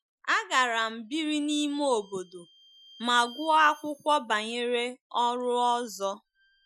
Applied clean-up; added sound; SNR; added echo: classical method Wiener filter.